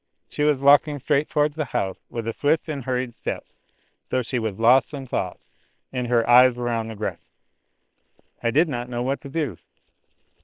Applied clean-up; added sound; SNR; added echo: neural separator model SepFormer WHAM!.